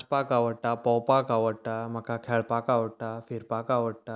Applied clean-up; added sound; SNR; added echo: none; none; none; none.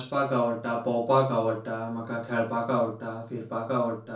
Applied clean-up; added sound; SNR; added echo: none; none; none; reverberation time 0.3 s.